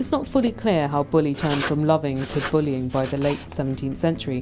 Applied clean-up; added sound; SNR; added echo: none; Writing; 13 dB; none.